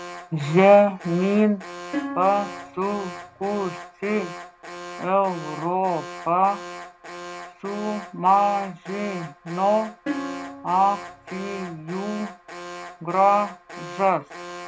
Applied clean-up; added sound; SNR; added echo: none; Alarm + Plucked string instrument; 12 dB; none.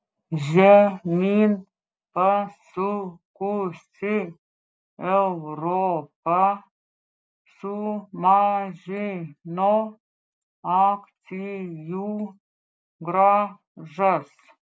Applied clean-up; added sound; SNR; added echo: none; none; none; none.